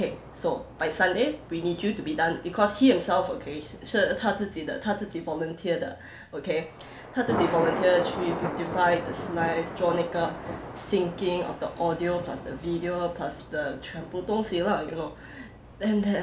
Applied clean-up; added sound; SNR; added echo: none; Thunder; 10 dB; reverberation time 0.4 s.